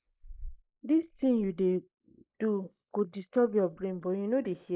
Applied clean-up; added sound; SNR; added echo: neural mask model Resemble Enhance denoiser.